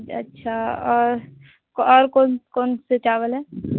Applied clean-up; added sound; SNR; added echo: none; none; none; none.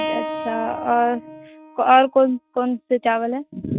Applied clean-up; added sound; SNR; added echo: neural mask model RNNoise.